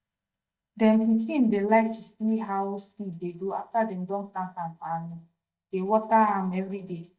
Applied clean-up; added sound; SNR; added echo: neural mask model DeepFilterNet 3.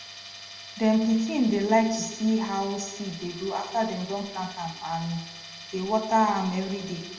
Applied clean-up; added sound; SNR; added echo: none; Tools; 15 dB; reverberation time 1.0 s.